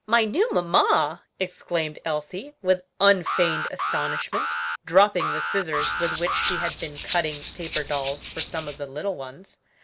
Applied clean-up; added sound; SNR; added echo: none; Alarm + Rattle (instrument); 4 dB; none.